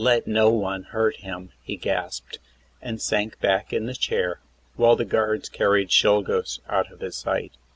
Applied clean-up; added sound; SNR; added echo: none; none; none; none.